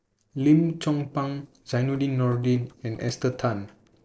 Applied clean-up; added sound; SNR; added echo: neural separator model SepFormer DNS4.